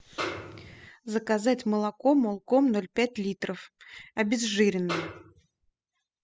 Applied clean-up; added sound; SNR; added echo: classical method spectral subtraction.